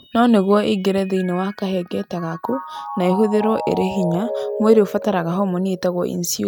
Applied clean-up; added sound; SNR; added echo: neural mask model RNNoise.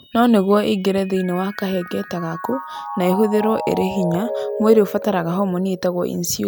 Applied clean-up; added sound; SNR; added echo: none; Mallet percussion; 11 dB; none.